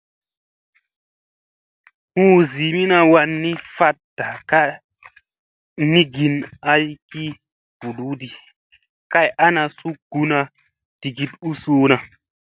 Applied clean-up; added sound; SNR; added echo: none; none; none; none.